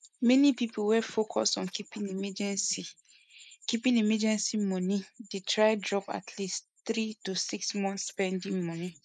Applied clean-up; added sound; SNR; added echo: neural mask model Resemble Enhance denoiser.